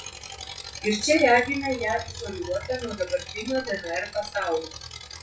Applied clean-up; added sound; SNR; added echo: classical method WPE with log-MMSE.